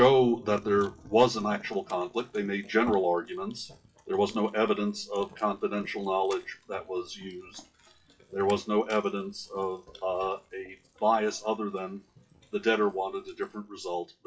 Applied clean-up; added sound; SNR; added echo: classical method WPE with log-MMSE.